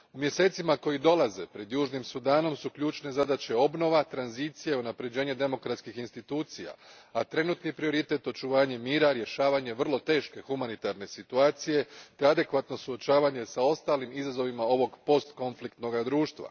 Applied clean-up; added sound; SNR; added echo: none; none; none; none.